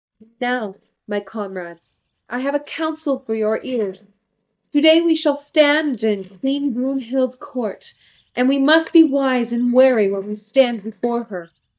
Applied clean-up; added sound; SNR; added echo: neural mask model DeepFilterNet 3.